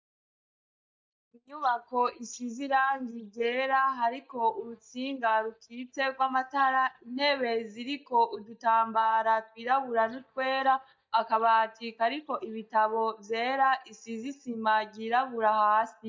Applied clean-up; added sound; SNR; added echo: neural mask model DeepFilterNet 3.